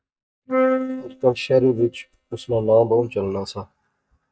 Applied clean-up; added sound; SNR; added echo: neural mask model DeepFilterNet 3.